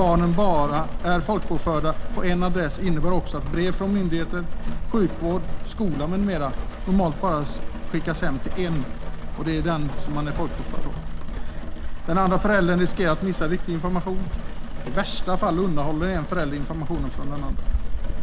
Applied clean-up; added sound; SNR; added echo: none; Rain; -2 dB; none.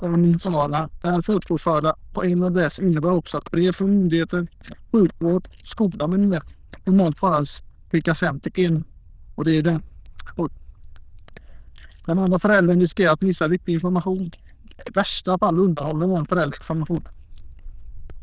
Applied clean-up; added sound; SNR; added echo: neural diffusion model UNIVERSE++.